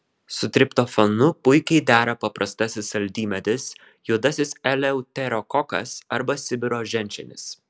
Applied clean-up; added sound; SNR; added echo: none; none; none; none.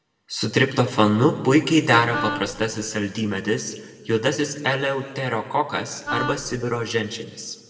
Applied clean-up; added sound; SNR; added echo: none; Wind instrument, woodwind instrument; 8 dB; reverberation time 1.5 s.